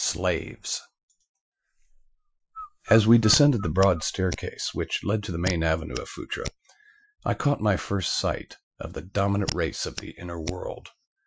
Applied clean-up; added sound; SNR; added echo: classical method Wiener filter.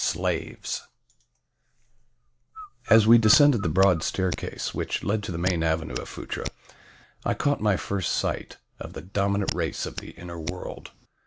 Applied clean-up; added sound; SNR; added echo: none; Hands + Bird; 12 dB; none.